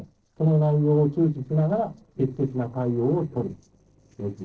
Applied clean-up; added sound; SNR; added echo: neural separator model SepFormer DNS4.